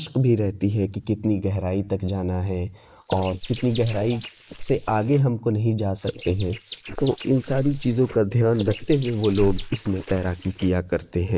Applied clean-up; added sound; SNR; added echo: neural mask model Resemble Enhance denoiser.